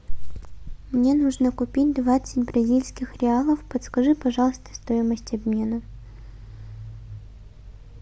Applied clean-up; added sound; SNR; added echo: none; none; none; none.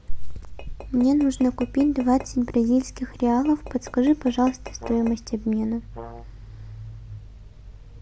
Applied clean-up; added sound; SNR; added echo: none; Brass instrument + Tap / Glass; 18 dB; none.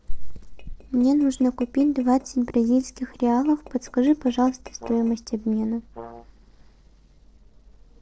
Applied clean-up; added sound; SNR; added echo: neural separator model SepFormer DNS4.